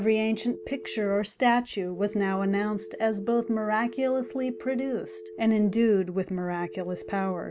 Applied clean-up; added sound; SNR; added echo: none; Telephone; 15 dB; none.